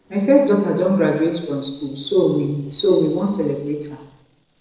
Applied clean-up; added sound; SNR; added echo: neural separator model SepFormer DNS4.